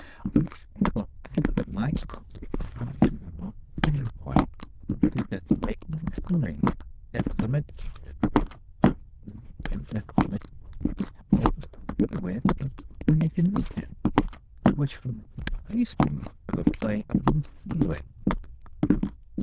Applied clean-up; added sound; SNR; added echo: neural diffusion model UNIVERSE++.